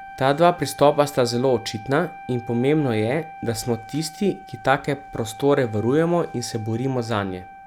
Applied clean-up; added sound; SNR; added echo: none; Wind instrument, woodwind instrument; 17 dB; none.